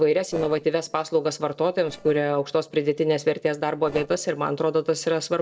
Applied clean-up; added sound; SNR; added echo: neural separator model SepFormer DNS4.